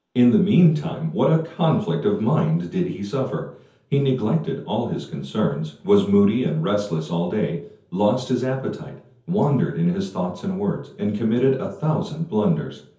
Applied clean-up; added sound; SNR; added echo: none; none; none; reverberation time 0.5 s.